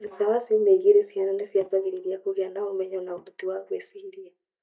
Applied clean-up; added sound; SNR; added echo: neural mask model DeepFilterNet 3.